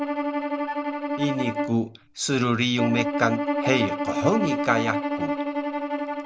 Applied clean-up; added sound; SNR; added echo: none; Bowed string instrument; 1 dB; none.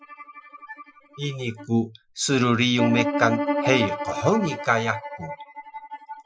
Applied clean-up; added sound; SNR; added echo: classical method Wiener filter.